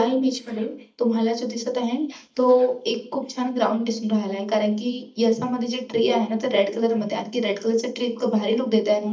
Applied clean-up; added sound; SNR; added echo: neural mask model DeepFilterNet 3.